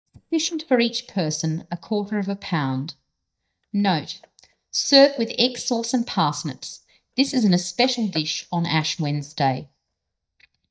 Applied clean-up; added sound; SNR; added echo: neural mask model DeepFilterNet 3.